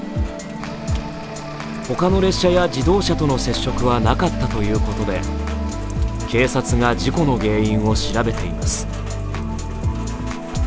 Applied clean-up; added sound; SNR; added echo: none; Rain; 17 dB; none.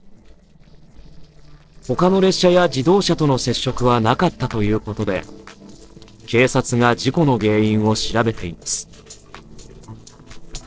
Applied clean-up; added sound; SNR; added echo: neural separator model SepFormer DNS4.